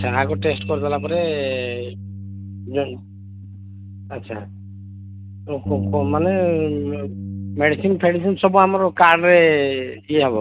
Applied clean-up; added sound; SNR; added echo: neural mask model RNNoise.